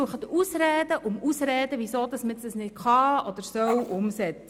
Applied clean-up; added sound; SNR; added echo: none; Dog; 12 dB; none.